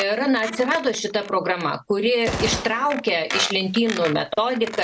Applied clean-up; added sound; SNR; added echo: none; Gunshot, gunfire + Squeak; 10 dB; none.